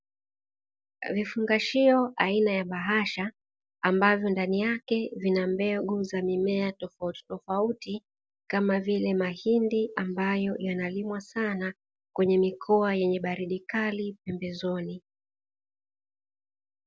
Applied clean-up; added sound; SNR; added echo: none; none; none; none.